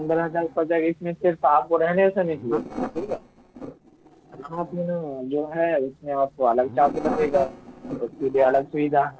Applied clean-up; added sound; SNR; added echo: neural separator model SepFormer DNS4.